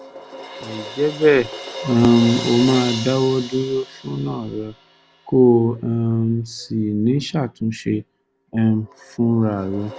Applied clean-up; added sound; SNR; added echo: none; Crash cymbal; 15 dB; none.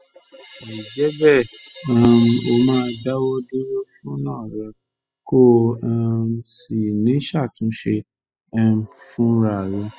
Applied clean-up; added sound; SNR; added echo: classical method spectral subtraction.